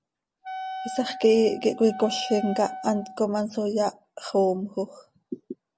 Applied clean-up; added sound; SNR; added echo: none; Wind instrument, woodwind instrument; 11 dB; none.